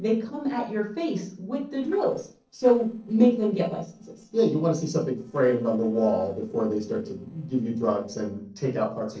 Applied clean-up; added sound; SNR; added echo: neural separator model SepFormer DNS4.